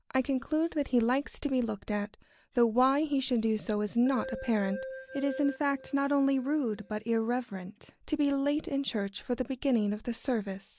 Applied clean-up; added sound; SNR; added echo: none; Keyboard (musical); 13 dB; none.